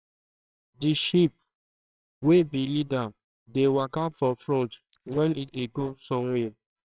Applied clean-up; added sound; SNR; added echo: neural separator model SepFormer WHAMR!.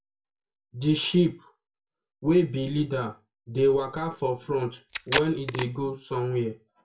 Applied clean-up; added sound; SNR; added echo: none; Packing tape, duct tape; 5 dB; reverberation time 0.2 s.